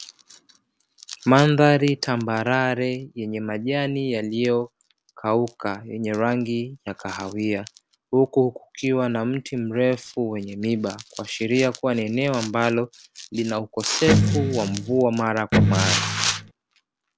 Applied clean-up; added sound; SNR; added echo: none; Electric guitar; -2 dB; none.